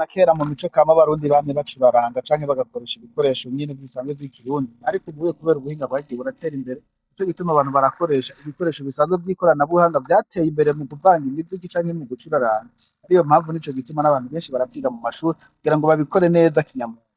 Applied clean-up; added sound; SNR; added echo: neural mask model DeepFilterNet 3.